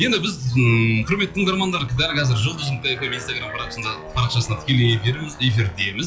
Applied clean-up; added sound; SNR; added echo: classical method log-MMSE.